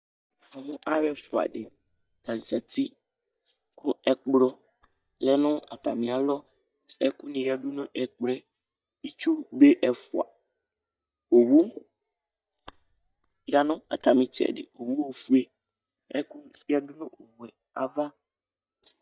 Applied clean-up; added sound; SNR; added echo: neural mask model DeepFilterNet 3.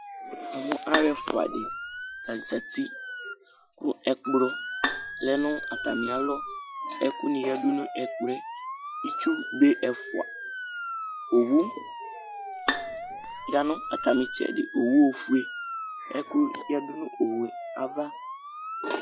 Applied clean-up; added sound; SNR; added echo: classical method Wiener filter.